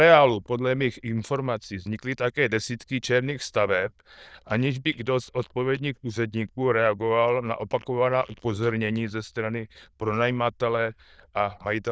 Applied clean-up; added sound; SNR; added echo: neural diffusion model UNIVERSE++.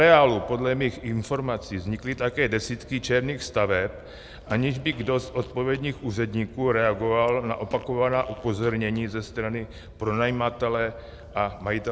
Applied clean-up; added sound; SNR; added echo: none; Fart + Wind / Boat, Water vehicle; 20 dB; none.